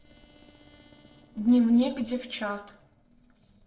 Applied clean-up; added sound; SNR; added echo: neural separator model SepFormer DNS4.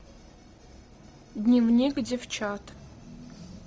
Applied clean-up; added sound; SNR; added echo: none; none; none; none.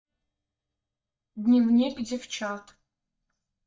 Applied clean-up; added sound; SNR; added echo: neural mask model DeepFilterNet 3.